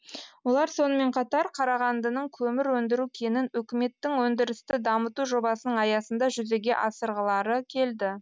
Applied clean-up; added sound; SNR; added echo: none; none; none; none.